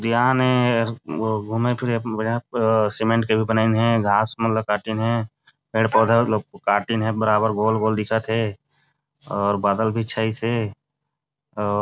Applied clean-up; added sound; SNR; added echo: none; none; none; none.